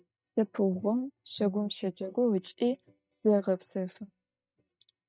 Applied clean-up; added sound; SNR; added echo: neural mask model DeepFilterNet 3.